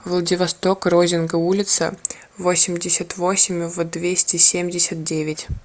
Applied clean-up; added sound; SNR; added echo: none; none; none; none.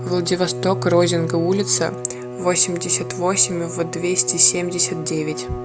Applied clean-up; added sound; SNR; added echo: none; Bowed string instrument; 9 dB; none.